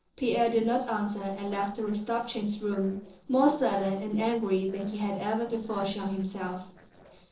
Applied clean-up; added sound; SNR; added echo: neural separator model SepFormer DNS4.